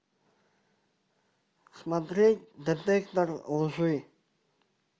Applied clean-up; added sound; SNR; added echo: none; none; none; none.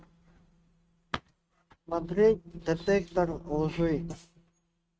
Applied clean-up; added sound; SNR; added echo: neural mask model RNNoise.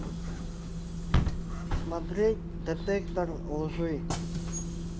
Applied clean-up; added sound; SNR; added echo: none; Bus / Engine; -2 dB; none.